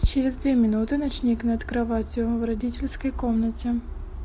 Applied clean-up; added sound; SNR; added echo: none; none; none; none.